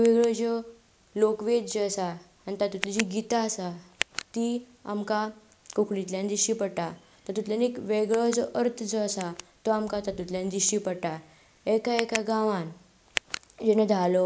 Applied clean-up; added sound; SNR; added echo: none; Tick; 15 dB; none.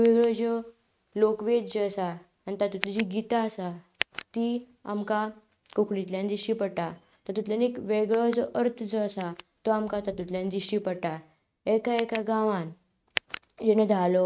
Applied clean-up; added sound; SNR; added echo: neural mask model RNNoise.